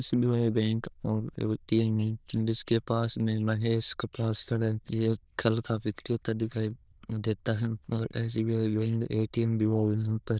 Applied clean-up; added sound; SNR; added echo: neural diffusion model UNIVERSE++.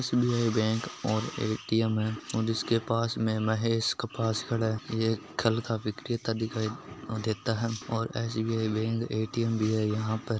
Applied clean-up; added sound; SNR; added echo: none; none; none; none.